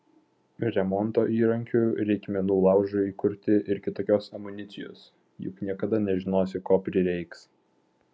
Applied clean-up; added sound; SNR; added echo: none; none; none; none.